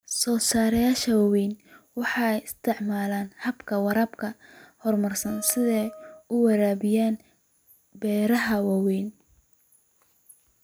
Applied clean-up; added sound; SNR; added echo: none; Wind instrument, woodwind instrument; 18 dB; none.